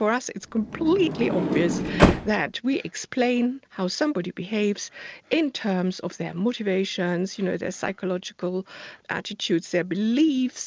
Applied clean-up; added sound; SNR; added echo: none; Sliding door; -1 dB; none.